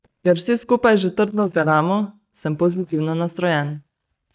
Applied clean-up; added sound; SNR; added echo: neural mask model DeepFilterNet 3.